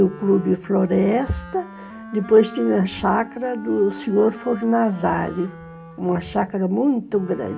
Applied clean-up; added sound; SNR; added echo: none; Wind instrument, woodwind instrument; 17 dB; reverberation time 0.3 s.